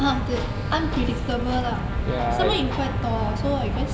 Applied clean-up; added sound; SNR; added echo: none; Tools + Trumpet; 14 dB; none.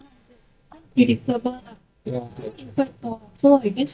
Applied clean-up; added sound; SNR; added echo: neural mask model DeepFilterNet 3.